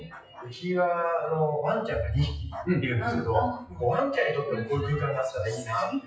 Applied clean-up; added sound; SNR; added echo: classical method WPE with log-MMSE.